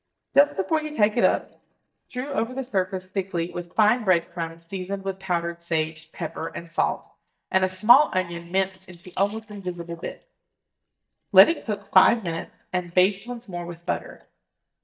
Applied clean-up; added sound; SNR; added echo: neural mask model DeepFilterNet 3.